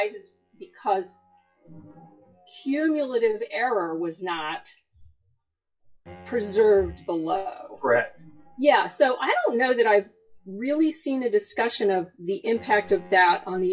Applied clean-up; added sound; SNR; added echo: classical method WPE with log-MMSE.